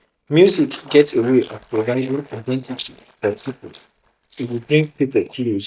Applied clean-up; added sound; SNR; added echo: neural mask model DeepFilterNet 3.